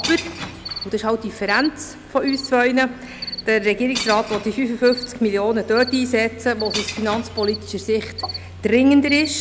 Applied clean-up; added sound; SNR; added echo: none; Cricket + Shatter / Crushing; 12 dB; none.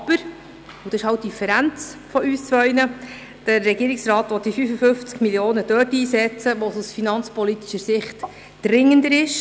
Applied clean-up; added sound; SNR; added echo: none; none; none; none.